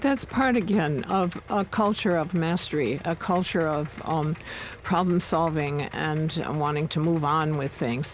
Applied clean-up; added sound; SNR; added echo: none; Idling; 19 dB; none.